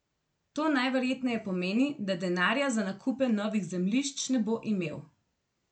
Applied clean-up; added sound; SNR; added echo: none; none; none; none.